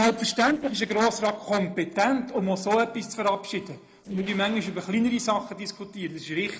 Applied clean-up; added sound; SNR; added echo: neural separator model SepFormer DNS4.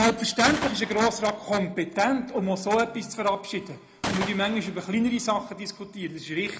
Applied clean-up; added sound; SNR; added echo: none; Gunshot, gunfire; 6 dB; reverberation time 0.2 s.